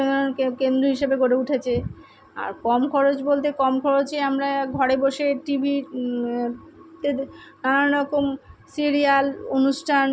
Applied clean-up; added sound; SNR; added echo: none; none; none; none.